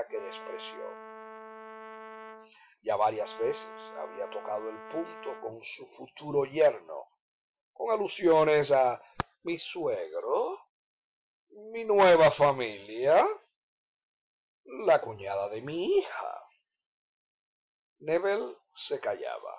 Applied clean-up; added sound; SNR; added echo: none; Brass instrument; 16 dB; none.